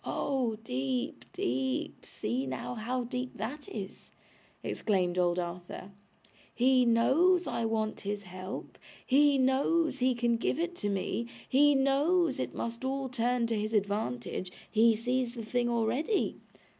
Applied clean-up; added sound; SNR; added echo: none; none; none; none.